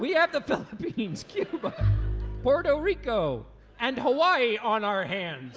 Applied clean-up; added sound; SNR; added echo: none; Bowed string instrument; 6 dB; none.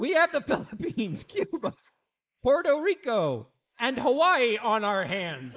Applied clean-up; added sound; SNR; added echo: neural mask model Resemble Enhance denoiser.